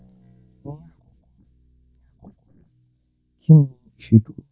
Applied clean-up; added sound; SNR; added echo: neural mask model DeepFilterNet 3.